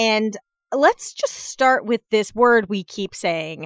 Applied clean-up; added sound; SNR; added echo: classical method Wiener filter.